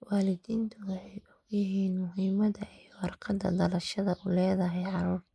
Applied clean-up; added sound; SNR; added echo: neural mask model Resemble Enhance denoiser.